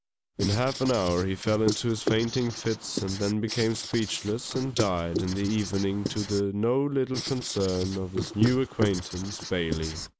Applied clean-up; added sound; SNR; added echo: neural mask model Resemble Enhance denoiser.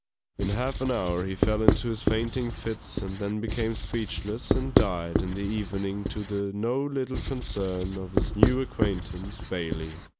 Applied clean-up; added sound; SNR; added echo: none; Writing; -1 dB; none.